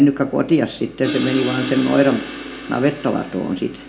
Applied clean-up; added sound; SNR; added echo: none; Crash cymbal; 10 dB; reverberation time 0.4 s.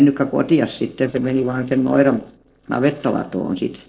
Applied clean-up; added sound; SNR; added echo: neural separator model SepFormer DNS4.